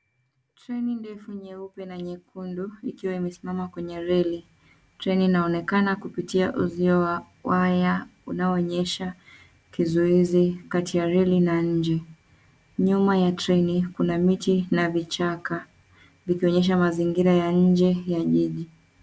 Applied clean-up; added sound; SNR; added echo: none; none; none; none.